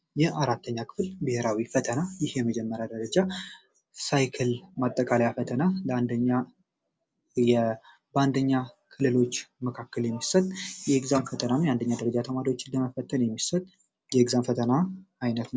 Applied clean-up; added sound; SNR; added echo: none; none; none; none.